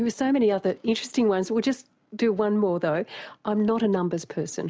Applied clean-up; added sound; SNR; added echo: none; none; none; none.